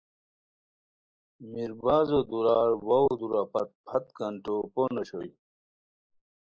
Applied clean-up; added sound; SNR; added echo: neural mask model Resemble Enhance denoiser.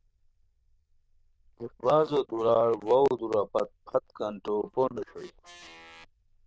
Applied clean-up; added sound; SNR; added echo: neural diffusion model UNIVERSE++.